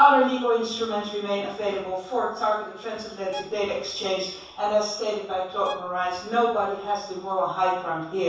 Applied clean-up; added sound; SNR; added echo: none; Bowed string instrument; 19 dB; reverberation time 0.7 s.